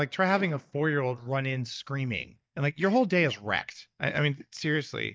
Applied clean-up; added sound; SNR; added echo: neural mask model DeepFilterNet 3.